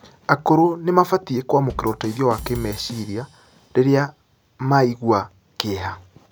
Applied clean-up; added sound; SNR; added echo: none; Bass drum / Drum kit; 18 dB; none.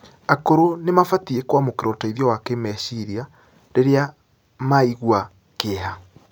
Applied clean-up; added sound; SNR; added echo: none; none; none; none.